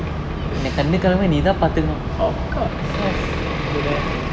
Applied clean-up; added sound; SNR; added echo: none; none; none; none.